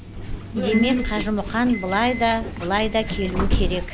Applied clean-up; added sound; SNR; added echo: none; Subway, metro, underground; 2 dB; none.